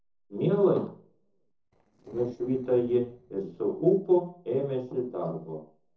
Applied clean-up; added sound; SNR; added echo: neural separator model SepFormer DNS4.